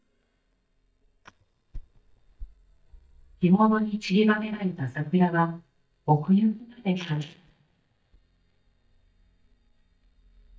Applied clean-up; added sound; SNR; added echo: neural mask model DeepFilterNet 3.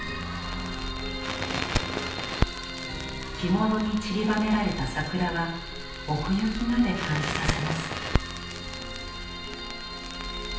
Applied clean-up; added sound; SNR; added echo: none; Crackle; 4 dB; reverberation time 0.9 s.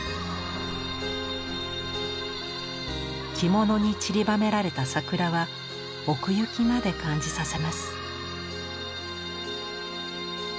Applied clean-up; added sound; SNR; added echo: none; none; none; none.